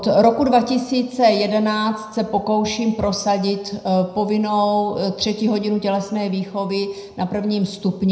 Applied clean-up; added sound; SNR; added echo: none; none; none; reverberation time 0.7 s.